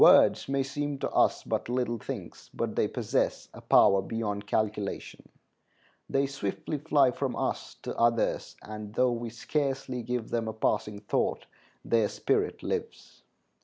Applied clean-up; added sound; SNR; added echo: none; none; none; none.